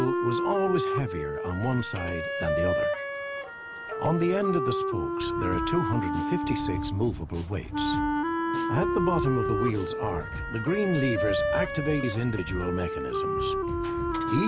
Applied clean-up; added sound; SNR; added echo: none; Wind instrument, woodwind instrument; 0 dB; none.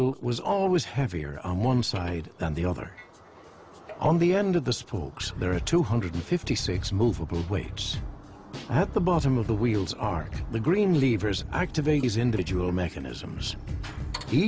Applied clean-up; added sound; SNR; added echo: none; none; none; none.